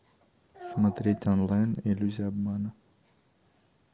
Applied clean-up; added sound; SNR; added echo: none; none; none; none.